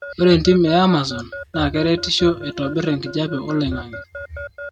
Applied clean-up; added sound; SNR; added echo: neural mask model RNNoise.